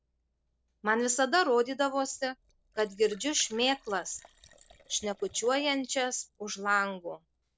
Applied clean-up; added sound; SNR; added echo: neural separator model SepFormer DNS4.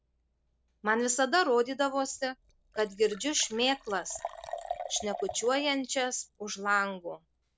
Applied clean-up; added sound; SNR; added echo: none; Liquid; 15 dB; none.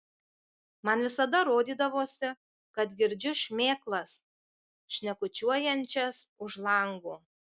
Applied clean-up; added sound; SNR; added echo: none; none; none; none.